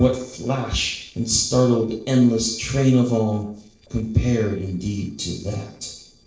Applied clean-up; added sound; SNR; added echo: neural separator model SepFormer DNS4.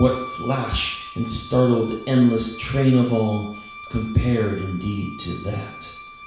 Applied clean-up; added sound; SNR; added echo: none; Wind instrument, woodwind instrument; 16 dB; reverberation time 0.7 s.